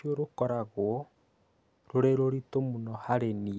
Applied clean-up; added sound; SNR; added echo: none; none; none; none.